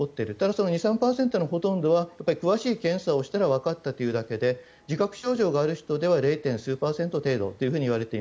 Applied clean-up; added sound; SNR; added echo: none; none; none; none.